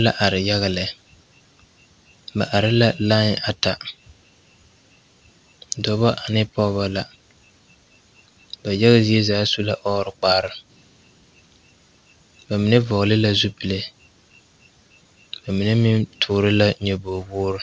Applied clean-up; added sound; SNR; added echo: none; none; none; none.